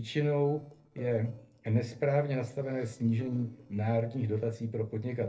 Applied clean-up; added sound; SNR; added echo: neural separator model SepFormer DNS4.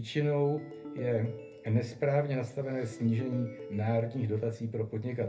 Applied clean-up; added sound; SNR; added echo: none; Ringtone; 15 dB; reverberation time 0.3 s.